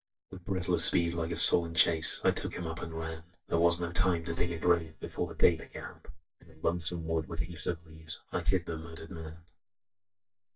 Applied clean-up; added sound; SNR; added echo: neural mask model DeepFilterNet 3.